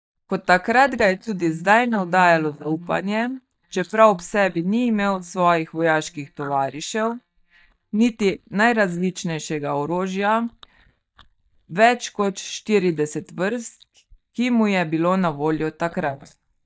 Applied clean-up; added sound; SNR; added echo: neural mask model DeepFilterNet 3.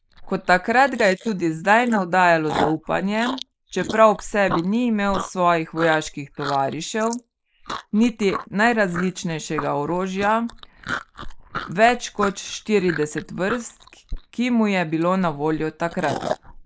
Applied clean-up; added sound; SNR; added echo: neural mask model Resemble Enhance denoiser.